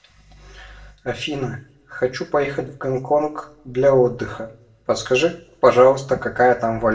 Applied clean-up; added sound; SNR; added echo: none; none; none; reverberation time 0.4 s.